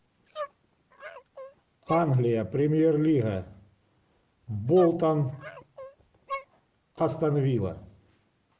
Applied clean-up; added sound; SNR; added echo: none; Dog; 16 dB; none.